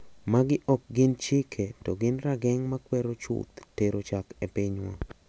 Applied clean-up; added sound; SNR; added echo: none; none; none; none.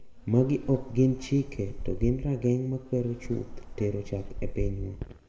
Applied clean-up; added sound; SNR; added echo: none; Insect; 8 dB; reverberation time 1.3 s.